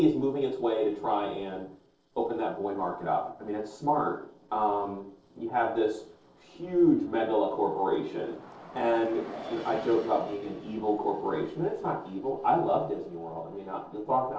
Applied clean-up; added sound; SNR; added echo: neural separator model SepFormer DNS4.